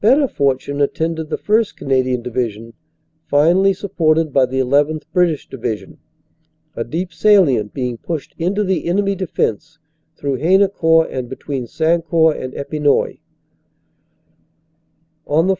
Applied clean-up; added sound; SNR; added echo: none; none; none; none.